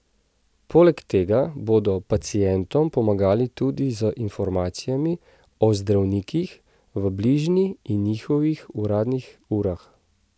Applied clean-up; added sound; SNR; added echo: none; none; none; none.